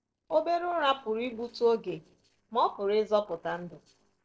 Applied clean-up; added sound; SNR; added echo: neural separator model SepFormer DNS4.